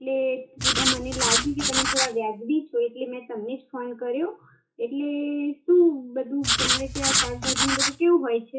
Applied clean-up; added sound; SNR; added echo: classical method WPE with log-MMSE.